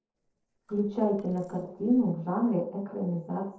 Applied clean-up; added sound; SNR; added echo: neural separator model SepFormer DNS4.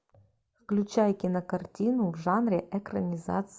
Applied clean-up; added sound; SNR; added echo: none; none; none; none.